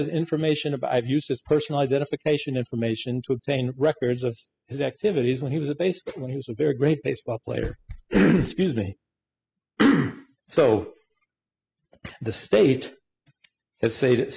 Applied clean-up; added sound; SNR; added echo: classical method spectral subtraction.